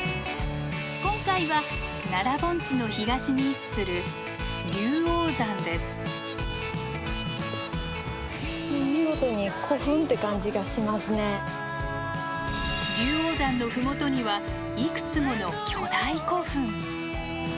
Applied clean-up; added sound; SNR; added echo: none; none; none; none.